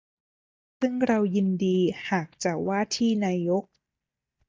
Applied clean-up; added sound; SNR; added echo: neural mask model DeepFilterNet 3.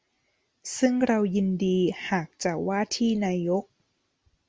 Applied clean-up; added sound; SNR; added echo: none; none; none; none.